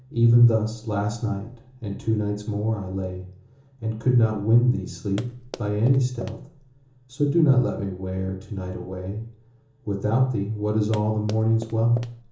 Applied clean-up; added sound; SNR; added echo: none; Run; 16 dB; reverberation time 0.6 s.